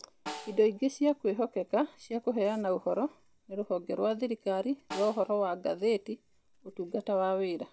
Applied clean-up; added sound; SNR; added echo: none; Snare drum; 18 dB; none.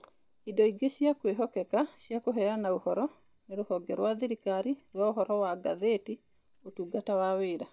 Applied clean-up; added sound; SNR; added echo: none; none; none; none.